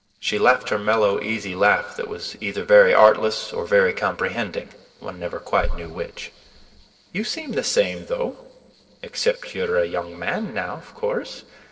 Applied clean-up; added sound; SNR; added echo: neural separator model SepFormer DNS4.